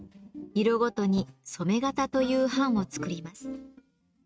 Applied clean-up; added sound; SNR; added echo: neural mask model RNNoise.